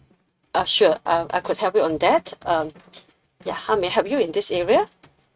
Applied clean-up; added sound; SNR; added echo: neural mask model RNNoise.